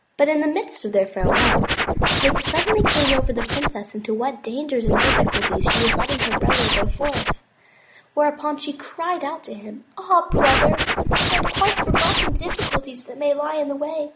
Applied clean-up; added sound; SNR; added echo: none; Scratching (performance technique); -5 dB; none.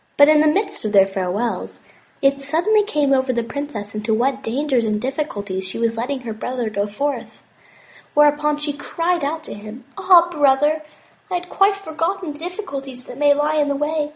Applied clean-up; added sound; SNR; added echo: none; none; none; none.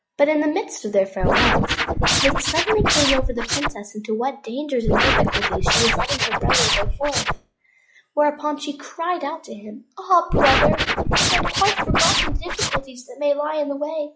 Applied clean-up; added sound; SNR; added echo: classical method log-MMSE.